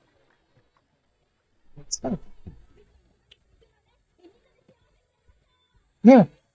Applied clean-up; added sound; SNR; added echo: neural mask model DeepFilterNet 3.